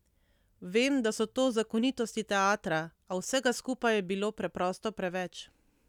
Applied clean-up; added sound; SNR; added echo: none; none; none; none.